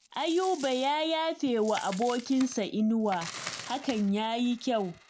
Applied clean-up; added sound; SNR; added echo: none; Coin (dropping); 16 dB; none.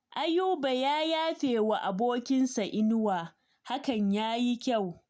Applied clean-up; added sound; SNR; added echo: none; none; none; none.